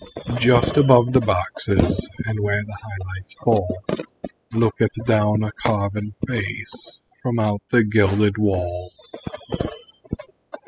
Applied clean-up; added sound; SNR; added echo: classical method spectral subtraction.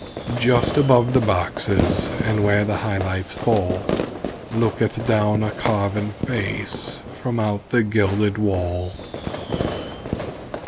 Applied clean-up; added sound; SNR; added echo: none; Fireworks; 6 dB; none.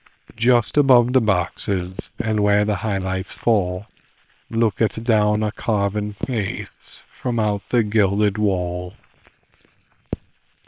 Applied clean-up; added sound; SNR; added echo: neural separator model SepFormer WHAM!.